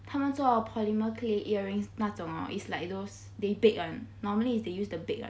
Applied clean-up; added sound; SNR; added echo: none; none; none; none.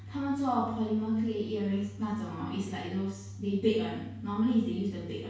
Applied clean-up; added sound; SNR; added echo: none; none; none; reverberation time 0.6 s.